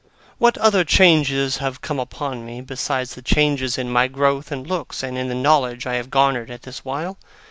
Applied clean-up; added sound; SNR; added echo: none; none; none; none.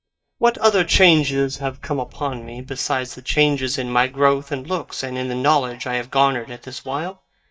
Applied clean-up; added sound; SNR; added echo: neural mask model DeepFilterNet 3.